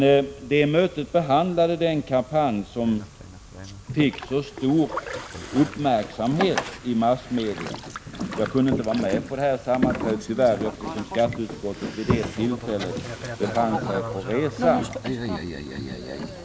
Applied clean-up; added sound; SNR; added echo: none; Boat, Water vehicle; 7 dB; none.